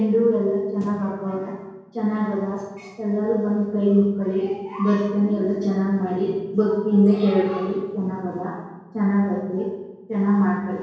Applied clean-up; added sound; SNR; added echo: none; none; none; reverberation time 1.0 s.